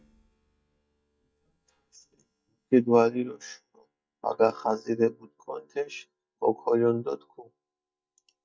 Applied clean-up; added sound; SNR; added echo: neural mask model DeepFilterNet 3.